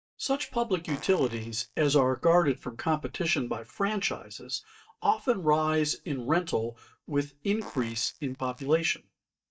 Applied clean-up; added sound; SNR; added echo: neural mask model DeepFilterNet 3.